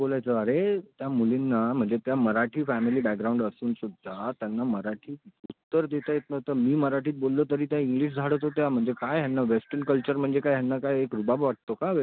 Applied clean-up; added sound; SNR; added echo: none; none; none; none.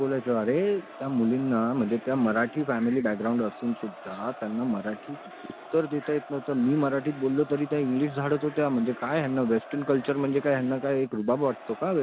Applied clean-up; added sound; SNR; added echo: none; Crowd; 17 dB; none.